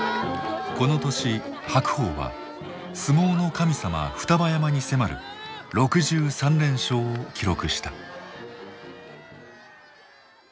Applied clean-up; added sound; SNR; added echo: none; none; none; none.